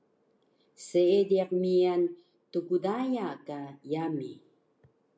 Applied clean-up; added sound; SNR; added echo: none; none; none; none.